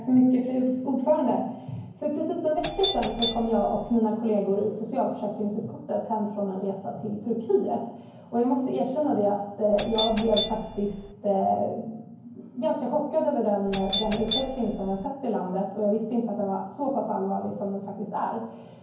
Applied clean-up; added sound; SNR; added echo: none; Doorbell; 1 dB; reverberation time 0.9 s.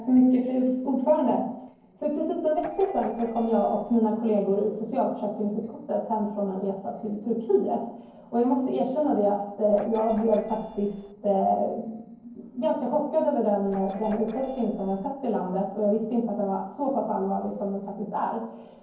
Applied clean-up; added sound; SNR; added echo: neural separator model SepFormer DNS4.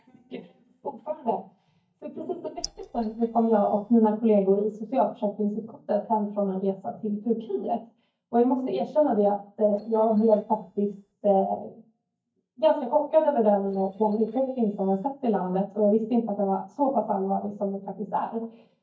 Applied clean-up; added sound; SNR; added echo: neural mask model DeepFilterNet 3.